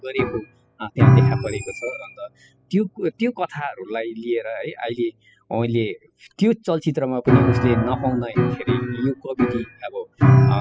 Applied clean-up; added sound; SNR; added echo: classical method spectral subtraction.